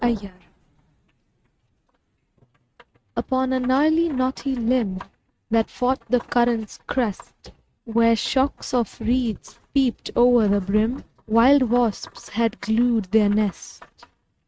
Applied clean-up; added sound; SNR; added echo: neural mask model RNNoise.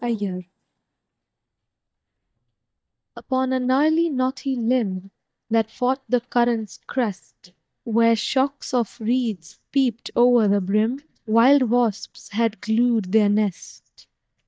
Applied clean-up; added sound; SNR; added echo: neural mask model DeepFilterNet 3.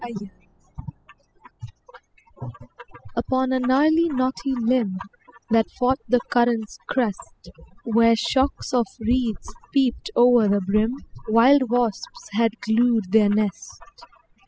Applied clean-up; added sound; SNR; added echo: classical method spectral subtraction.